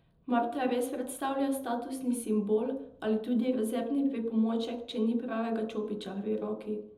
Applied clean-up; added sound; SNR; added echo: none; none; none; reverberation time 0.8 s.